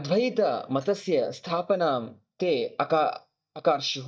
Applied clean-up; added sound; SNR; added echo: neural mask model DeepFilterNet 3.